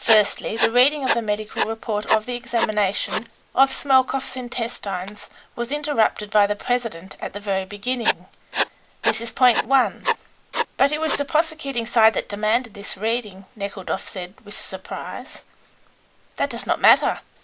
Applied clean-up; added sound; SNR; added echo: none; Writing; 4 dB; none.